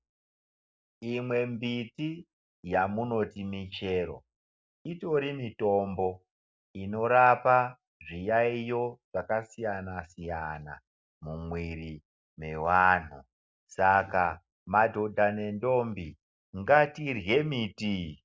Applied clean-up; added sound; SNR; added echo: none; none; none; none.